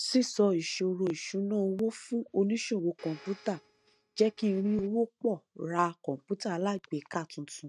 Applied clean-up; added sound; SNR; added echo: neural mask model RNNoise.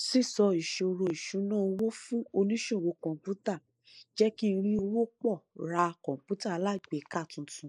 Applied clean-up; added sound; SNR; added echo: neural mask model Resemble Enhance denoiser.